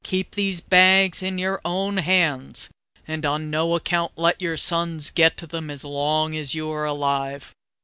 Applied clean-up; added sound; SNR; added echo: none; none; none; none.